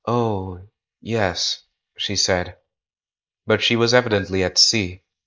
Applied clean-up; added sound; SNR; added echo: neural mask model Resemble Enhance denoiser.